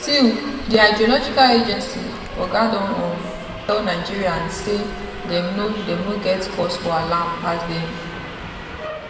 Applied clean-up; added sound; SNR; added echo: none; Subway, metro, underground; 11 dB; reverberation time 1.7 s.